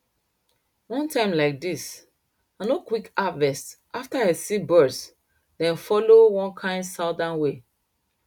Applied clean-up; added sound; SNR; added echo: none; none; none; none.